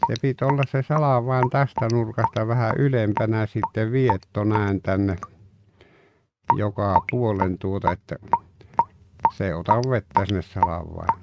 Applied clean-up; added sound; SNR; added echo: neural mask model RNNoise.